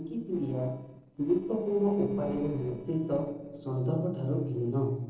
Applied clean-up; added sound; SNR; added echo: neural separator model SepFormer DNS4.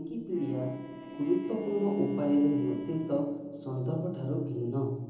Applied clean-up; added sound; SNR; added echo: none; Bowed string instrument; 19 dB; reverberation time 0.7 s.